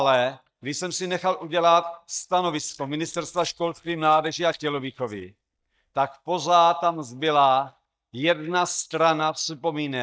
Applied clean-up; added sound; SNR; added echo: neural mask model DeepFilterNet 3.